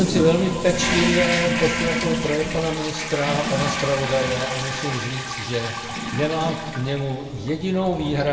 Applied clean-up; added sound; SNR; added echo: none; Toilet flush; 3 dB; reverberation time 1.8 s.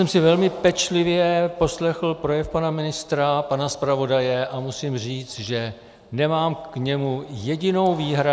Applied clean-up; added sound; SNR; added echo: none; none; none; none.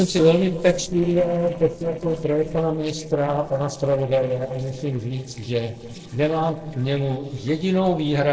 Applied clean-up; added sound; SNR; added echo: neural separator model SepFormer DNS4.